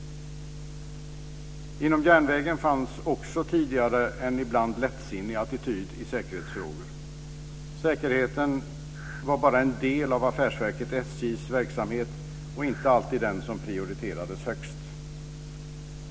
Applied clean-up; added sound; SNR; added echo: none; Breathing; 16 dB; none.